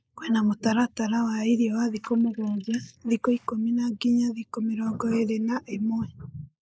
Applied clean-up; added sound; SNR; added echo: neural mask model Resemble Enhance denoiser.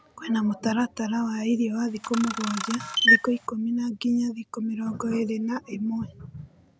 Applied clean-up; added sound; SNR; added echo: none; Camera; -2 dB; none.